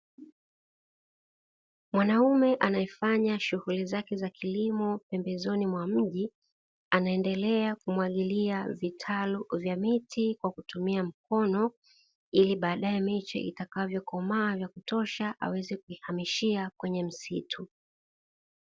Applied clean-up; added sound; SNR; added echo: none; none; none; none.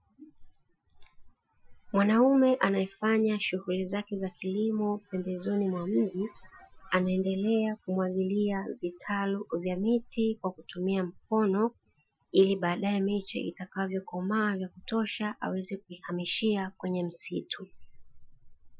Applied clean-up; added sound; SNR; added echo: classical method Wiener filter.